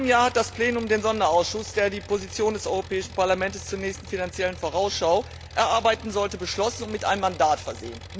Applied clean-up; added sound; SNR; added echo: none; Engine; 16 dB; none.